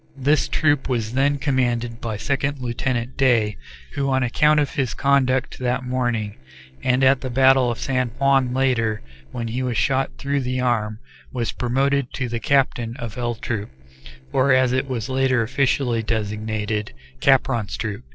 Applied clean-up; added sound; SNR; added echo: neural separator model SepFormer DNS4.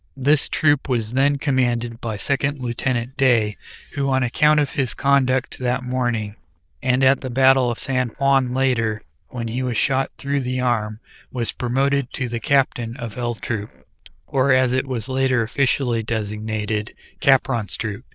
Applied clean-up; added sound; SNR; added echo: neural diffusion model UNIVERSE++.